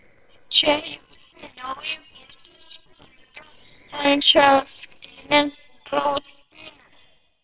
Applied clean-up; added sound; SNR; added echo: neural separator model SepFormer WHAMR!.